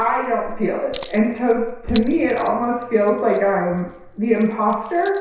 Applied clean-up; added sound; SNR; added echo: none; Chink, clink; 10 dB; reverberation time 0.7 s.